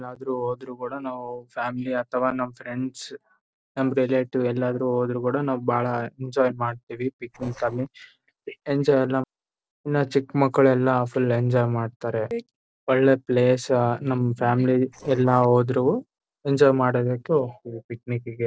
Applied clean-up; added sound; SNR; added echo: neural separator model SepFormer DNS4.